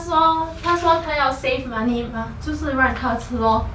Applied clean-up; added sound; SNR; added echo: none; none; none; none.